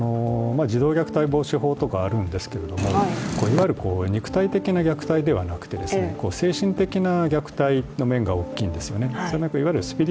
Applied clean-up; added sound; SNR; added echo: none; Purr; 3 dB; none.